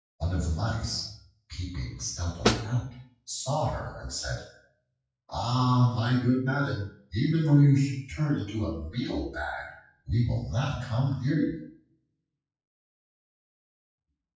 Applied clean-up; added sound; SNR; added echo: classical method WPE with log-MMSE.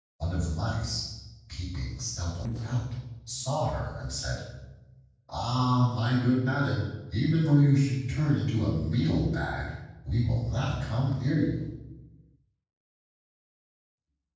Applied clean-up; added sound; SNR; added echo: neural separator model SepFormer DNS4.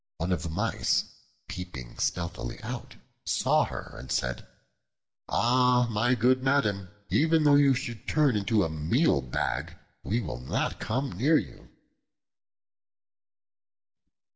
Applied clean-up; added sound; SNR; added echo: none; none; none; none.